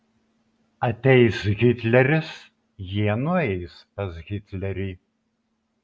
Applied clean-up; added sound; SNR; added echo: none; none; none; none.